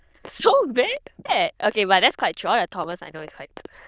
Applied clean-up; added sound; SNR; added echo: neural diffusion model UNIVERSE++.